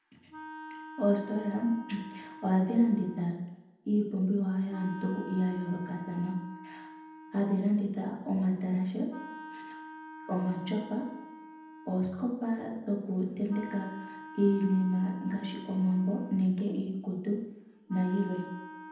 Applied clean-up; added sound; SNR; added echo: none; Wind instrument, woodwind instrument; 16 dB; reverberation time 0.9 s.